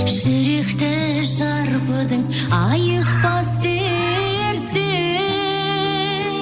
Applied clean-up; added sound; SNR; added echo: none; Bird; 11 dB; none.